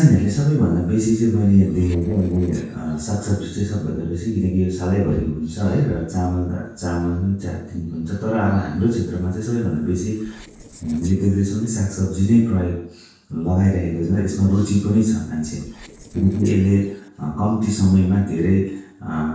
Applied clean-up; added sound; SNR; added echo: neural separator model SepFormer DNS4.